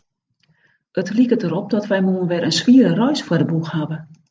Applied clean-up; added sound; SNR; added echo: none; none; none; none.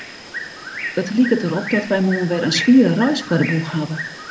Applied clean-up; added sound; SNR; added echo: none; Bird; 11 dB; none.